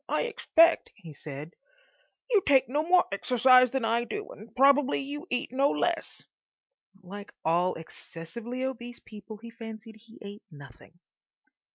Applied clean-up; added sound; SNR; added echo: none; none; none; none.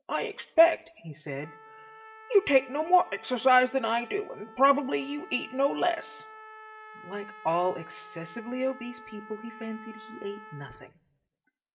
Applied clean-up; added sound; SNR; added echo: none; Trumpet; 19 dB; reverberation time 0.5 s.